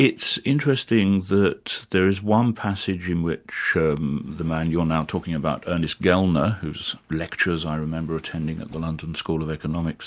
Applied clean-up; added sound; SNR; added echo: none; none; none; none.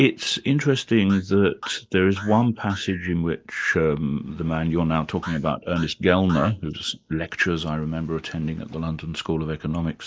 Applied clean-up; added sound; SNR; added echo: neural mask model Resemble Enhance denoiser.